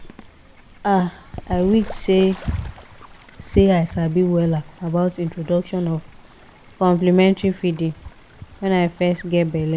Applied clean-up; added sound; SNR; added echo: none; Bird / Fowl; 18 dB; none.